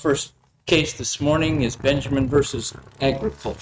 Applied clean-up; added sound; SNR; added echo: neural mask model RNNoise.